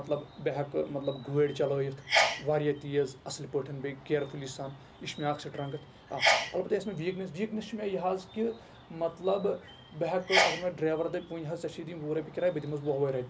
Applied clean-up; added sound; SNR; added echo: none; Sneeze; 4 dB; none.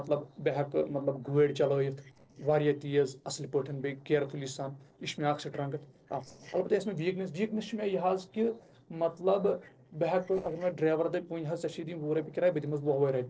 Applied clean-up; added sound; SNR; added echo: neural separator model SepFormer DNS4.